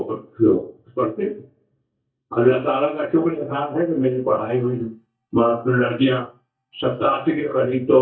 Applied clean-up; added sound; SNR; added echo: neural mask model DeepFilterNet 3.